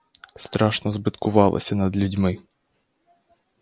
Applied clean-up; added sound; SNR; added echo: none; none; none; none.